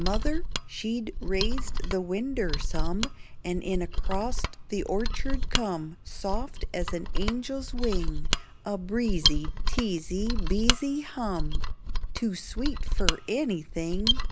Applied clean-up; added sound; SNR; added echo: none; Mechanisms; -4 dB; none.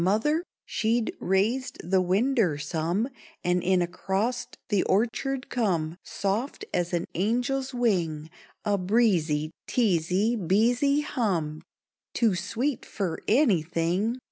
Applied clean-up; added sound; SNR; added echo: none; none; none; none.